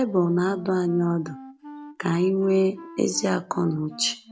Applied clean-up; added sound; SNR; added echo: none; Wind instrument, woodwind instrument; 18 dB; none.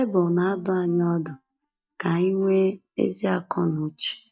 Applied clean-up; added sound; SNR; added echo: neural mask model DeepFilterNet 3.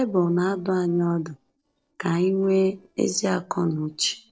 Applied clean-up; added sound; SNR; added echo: neural separator model SepFormer DNS4.